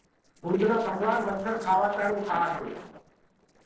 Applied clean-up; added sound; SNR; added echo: neural separator model SepFormer DNS4.